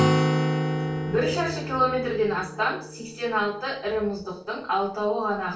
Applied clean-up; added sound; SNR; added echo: none; Acoustic guitar; 2 dB; reverberation time 0.3 s.